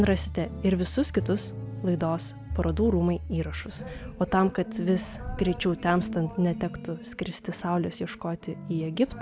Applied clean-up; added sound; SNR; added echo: none; Wind; 15 dB; none.